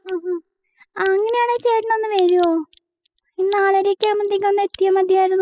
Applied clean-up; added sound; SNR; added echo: classical method spectral subtraction.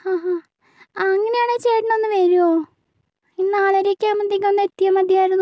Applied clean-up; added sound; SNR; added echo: none; none; none; none.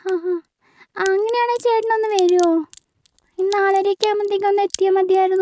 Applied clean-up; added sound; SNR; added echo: neural mask model RNNoise.